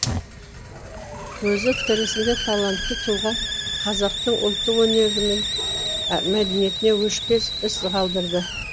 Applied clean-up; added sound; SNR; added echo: none; Hiss; 3 dB; none.